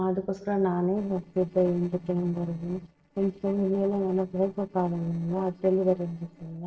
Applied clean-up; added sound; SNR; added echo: neural separator model SepFormer DNS4.